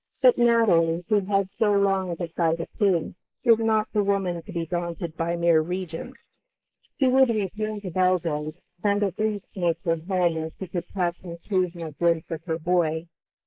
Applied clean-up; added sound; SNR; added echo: neural mask model Resemble Enhance denoiser.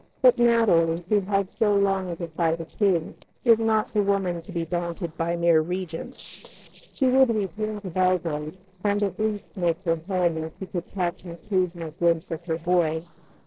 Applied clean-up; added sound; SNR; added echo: neural separator model SepFormer DNS4.